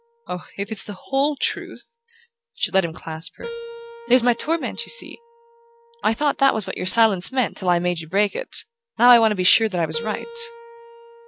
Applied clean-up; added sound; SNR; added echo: none; Keyboard (musical); 19 dB; none.